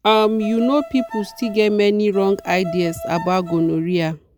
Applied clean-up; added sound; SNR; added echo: none; Bowed string instrument; 14 dB; none.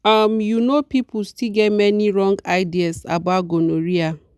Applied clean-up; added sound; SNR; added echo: none; none; none; none.